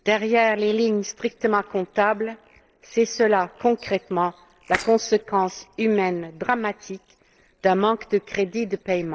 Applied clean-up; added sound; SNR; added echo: neural separator model SepFormer DNS4.